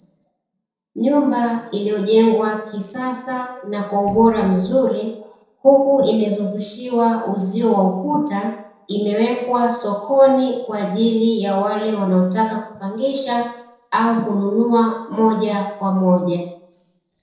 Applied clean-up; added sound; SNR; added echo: neural separator model SepFormer DNS4.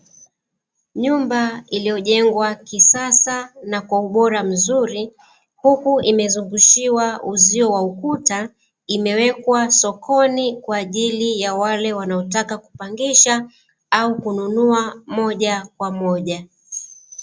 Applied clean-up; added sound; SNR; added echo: none; none; none; none.